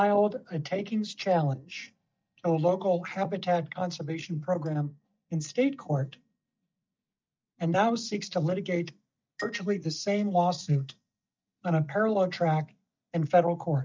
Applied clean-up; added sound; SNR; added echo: neural mask model DeepFilterNet 3.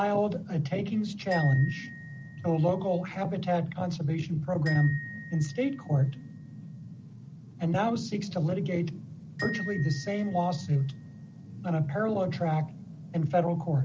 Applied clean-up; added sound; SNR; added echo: none; Glockenspiel; 15 dB; none.